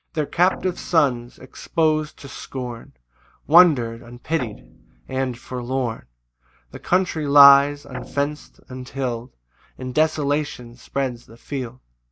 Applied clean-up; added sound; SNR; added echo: neural mask model DeepFilterNet 3.